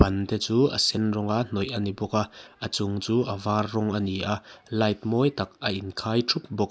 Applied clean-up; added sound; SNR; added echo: none; none; none; none.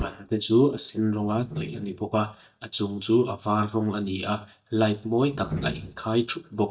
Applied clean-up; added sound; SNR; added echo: neural mask model DeepFilterNet 3.